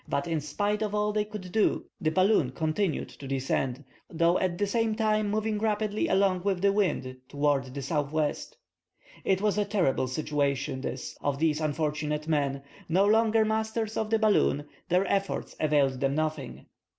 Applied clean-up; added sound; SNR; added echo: none; none; none; none.